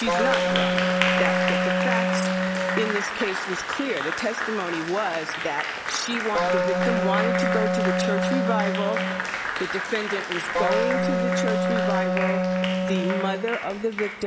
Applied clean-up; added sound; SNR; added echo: none; Applause + Wind instrument, woodwind instrument; -5 dB; none.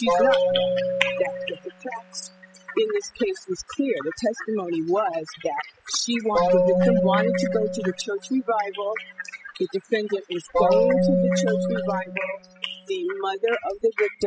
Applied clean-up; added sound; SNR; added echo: classical method spectral subtraction.